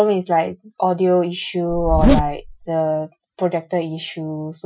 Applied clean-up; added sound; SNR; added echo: classical method Wiener filter.